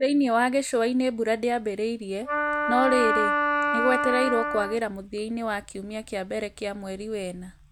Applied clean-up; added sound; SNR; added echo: none; Wind instrument, woodwind instrument; -1 dB; none.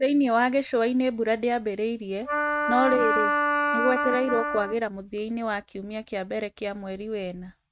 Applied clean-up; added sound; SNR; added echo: neural mask model RNNoise.